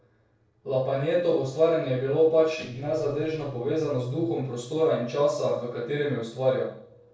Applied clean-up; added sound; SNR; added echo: neural separator model SepFormer DNS4.